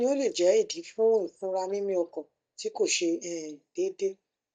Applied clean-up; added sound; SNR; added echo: neural mask model DeepFilterNet 3.